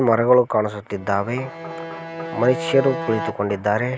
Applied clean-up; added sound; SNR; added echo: none; Bowed string instrument; 10 dB; none.